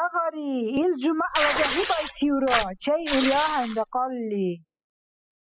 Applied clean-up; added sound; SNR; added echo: classical method spectral subtraction.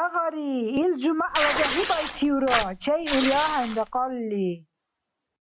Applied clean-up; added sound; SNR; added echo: none; Tearing; 4 dB; none.